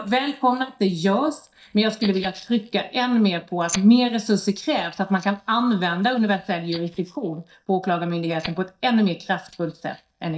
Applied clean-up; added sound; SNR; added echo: neural mask model DeepFilterNet 3.